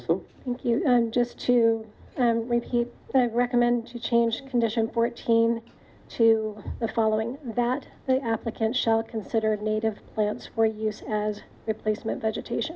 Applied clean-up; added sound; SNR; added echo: none; none; none; none.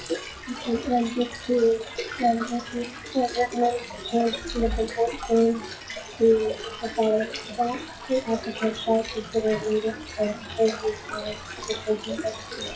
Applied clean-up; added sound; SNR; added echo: classical method WPE with log-MMSE.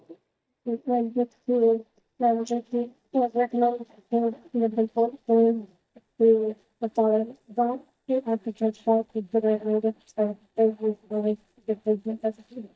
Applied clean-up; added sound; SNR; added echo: neural mask model DeepFilterNet 3.